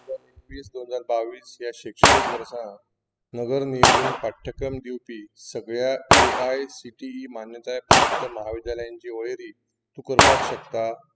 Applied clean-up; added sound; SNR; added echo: classical method spectral subtraction.